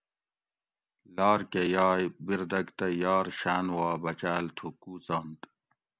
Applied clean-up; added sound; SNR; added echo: none; none; none; none.